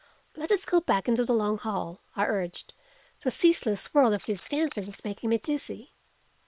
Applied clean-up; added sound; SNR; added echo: neural separator model SepFormer WHAM!.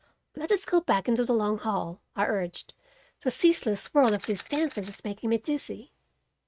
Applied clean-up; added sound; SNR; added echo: neural mask model RNNoise.